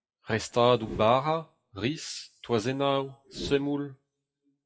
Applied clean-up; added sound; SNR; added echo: classical method WPE with log-MMSE.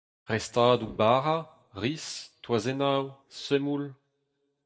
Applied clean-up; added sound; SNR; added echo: neural mask model DeepFilterNet 3.